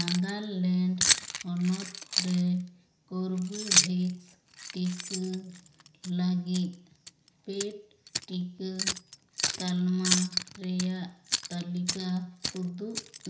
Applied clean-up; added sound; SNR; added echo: none; Keys jangling; 2 dB; reverberation time 0.5 s.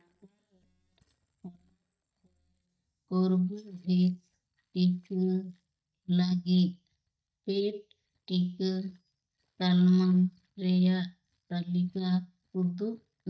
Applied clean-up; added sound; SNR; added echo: neural mask model DeepFilterNet 3.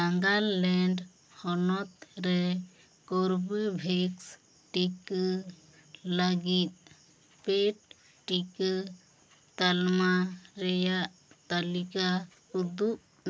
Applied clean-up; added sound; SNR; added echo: none; none; none; none.